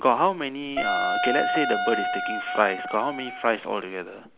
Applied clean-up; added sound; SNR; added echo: none; Wind instrument, woodwind instrument; 2 dB; none.